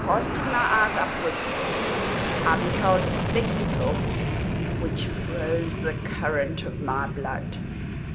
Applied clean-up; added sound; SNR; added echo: none; Fixed-wing aircraft, airplane; -1 dB; none.